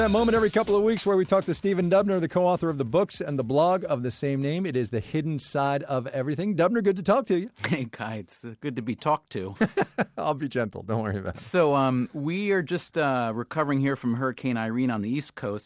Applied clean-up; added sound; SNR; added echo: none; none; none; none.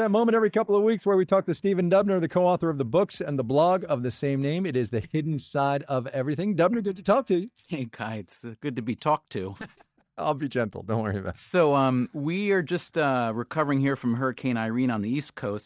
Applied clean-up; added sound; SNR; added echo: neural mask model DeepFilterNet 3.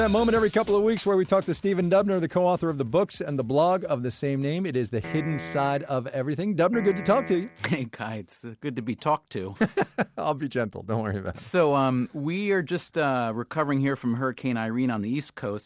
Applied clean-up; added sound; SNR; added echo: none; Piano; 12 dB; none.